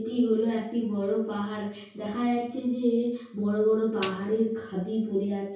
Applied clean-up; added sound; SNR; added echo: none; Snare drum; 14 dB; reverberation time 0.6 s.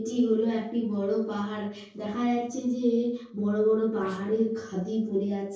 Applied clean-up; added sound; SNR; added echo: neural separator model SepFormer DNS4.